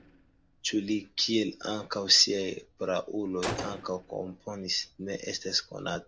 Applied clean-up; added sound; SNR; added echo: none; Gunshot, gunfire; 14 dB; none.